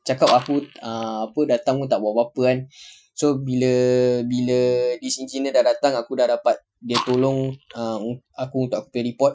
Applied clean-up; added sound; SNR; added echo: classical method Wiener filter.